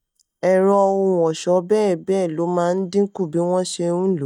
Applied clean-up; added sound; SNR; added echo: neural mask model DeepFilterNet 3.